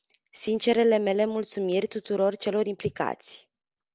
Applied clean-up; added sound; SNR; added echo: none; none; none; none.